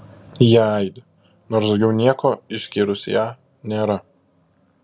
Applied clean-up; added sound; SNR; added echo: none; none; none; none.